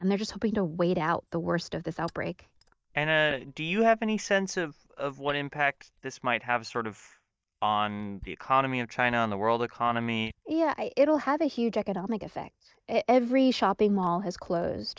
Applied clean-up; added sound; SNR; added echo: neural mask model DeepFilterNet 3.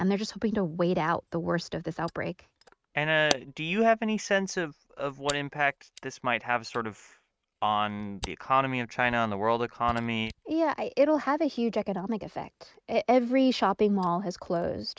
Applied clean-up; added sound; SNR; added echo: neural mask model RNNoise.